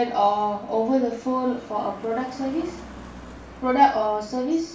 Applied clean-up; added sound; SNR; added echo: none; Car passing by; 18 dB; reverberation time 0.4 s.